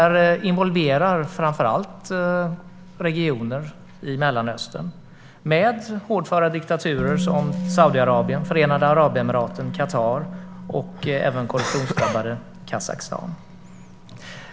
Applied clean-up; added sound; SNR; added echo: none; Musical instrument; 11 dB; none.